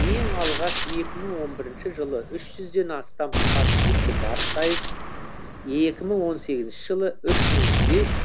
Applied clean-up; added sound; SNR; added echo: none; Gunshot, gunfire; -4 dB; none.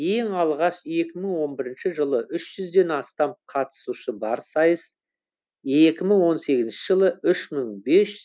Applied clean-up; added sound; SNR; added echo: none; none; none; none.